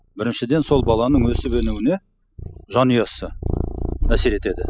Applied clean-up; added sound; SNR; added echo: classical method spectral subtraction.